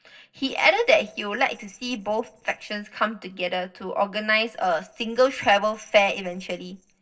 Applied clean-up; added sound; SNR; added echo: neural separator model SepFormer DNS4.